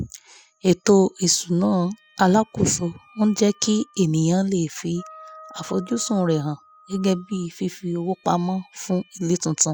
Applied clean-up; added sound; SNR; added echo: classical method spectral subtraction.